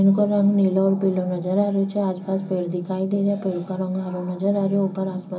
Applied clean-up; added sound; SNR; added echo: none; none; none; reverberation time 0.4 s.